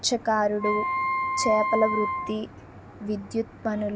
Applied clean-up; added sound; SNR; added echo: none; Wind instrument, woodwind instrument; 2 dB; none.